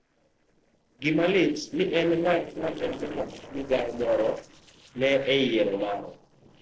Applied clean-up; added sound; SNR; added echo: neural separator model SepFormer DNS4.